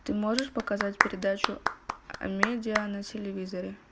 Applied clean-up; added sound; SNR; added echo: none; Clapping; 1 dB; none.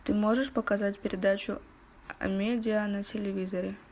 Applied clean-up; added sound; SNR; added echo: none; none; none; none.